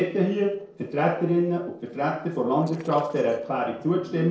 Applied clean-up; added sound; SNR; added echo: neural separator model SepFormer DNS4.